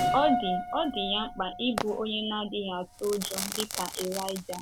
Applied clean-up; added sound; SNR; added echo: none; Piano + Crackle / Fireworks; 3 dB; none.